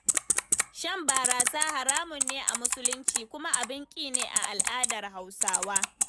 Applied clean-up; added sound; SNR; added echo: none; Typing; -5 dB; none.